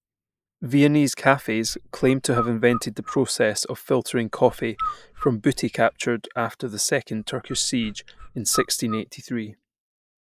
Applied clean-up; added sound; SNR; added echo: neural mask model Resemble Enhance denoiser.